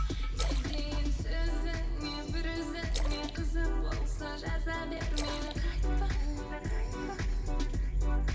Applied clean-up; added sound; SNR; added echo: none; Splash, splatter; 18 dB; reverberation time 2.6 s.